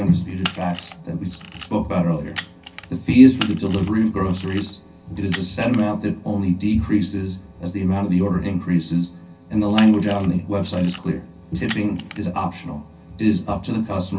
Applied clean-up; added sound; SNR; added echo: none; Camera; 16 dB; reverberation time 0.3 s.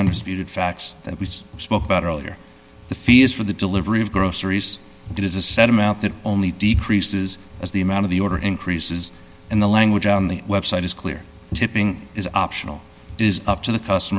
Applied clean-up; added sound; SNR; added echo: none; none; none; none.